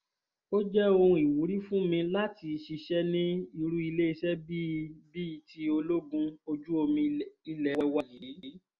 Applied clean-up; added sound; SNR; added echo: none; none; none; none.